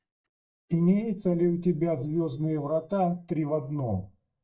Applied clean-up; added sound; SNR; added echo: neural mask model DeepFilterNet 3.